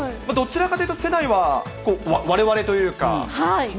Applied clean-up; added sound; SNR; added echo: none; none; none; none.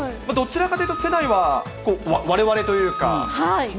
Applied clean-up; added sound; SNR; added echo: none; Wind instrument, woodwind instrument; 9 dB; none.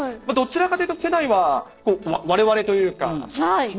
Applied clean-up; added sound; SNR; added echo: neural separator model SepFormer DNS4.